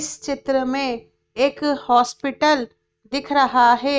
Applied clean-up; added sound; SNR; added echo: neural mask model RNNoise.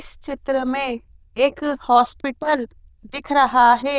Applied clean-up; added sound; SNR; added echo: neural diffusion model UNIVERSE++.